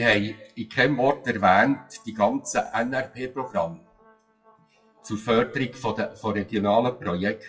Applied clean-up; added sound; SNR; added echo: classical method WPE with log-MMSE.